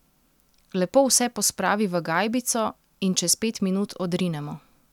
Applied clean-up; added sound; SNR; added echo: none; none; none; none.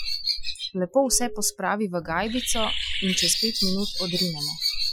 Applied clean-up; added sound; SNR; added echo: classical method Wiener filter.